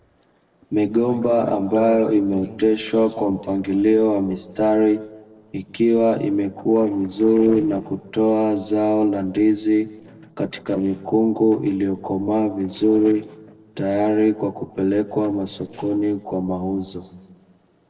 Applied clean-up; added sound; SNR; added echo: neural separator model SepFormer DNS4.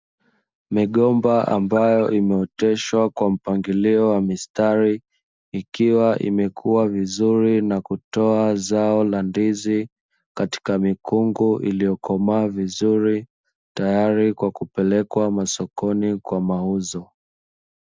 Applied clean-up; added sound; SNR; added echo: none; none; none; none.